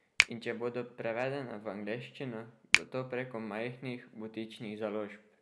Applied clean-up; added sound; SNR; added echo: none; Finger snapping; -2 dB; none.